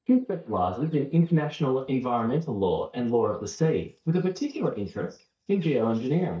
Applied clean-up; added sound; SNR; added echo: neural mask model DeepFilterNet 3.